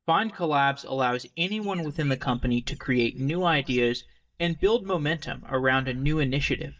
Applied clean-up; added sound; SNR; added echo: neural mask model DeepFilterNet 3.